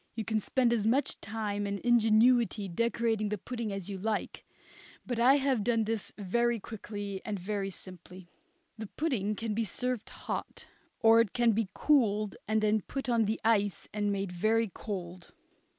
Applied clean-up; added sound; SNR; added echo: none; none; none; none.